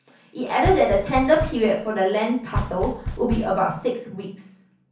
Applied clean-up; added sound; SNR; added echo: none; Knock; 7 dB; reverberation time 0.6 s.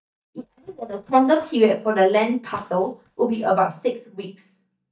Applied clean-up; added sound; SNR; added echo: neural mask model DeepFilterNet 3.